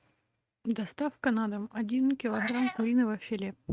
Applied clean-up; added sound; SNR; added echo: neural mask model RNNoise.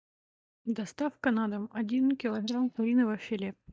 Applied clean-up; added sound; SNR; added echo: neural mask model DeepFilterNet 3.